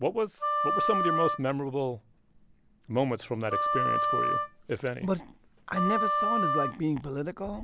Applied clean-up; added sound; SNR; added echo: none; Wind instrument, woodwind instrument; -2 dB; none.